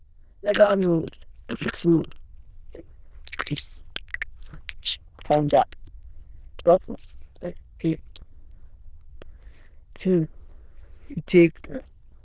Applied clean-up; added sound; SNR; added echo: neural diffusion model UNIVERSE++.